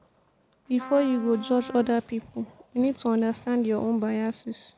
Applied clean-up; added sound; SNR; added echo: none; Trumpet; 15 dB; none.